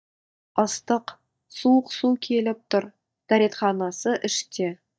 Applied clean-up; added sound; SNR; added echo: neural mask model DeepFilterNet 3.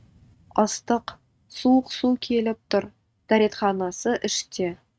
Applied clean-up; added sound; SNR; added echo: neural mask model RNNoise.